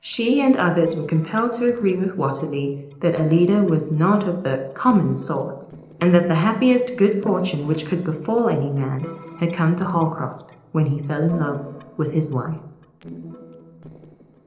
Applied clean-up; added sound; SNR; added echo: neural separator model SepFormer DNS4.